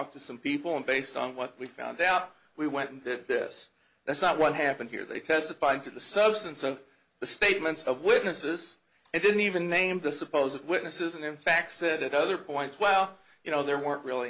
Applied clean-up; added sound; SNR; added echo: none; none; none; none.